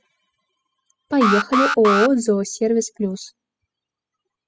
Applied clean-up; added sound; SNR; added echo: classical method spectral subtraction.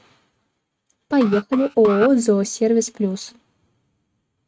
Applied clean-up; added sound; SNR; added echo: neural mask model RNNoise.